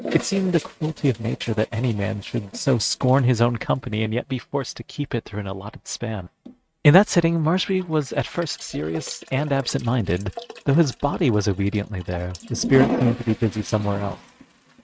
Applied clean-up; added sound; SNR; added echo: neural mask model RNNoise.